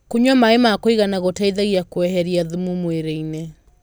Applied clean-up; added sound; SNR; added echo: none; none; none; none.